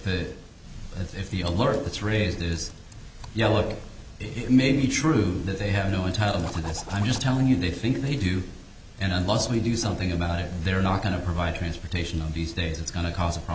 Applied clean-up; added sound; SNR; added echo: none; Zipper (clothing); 15 dB; none.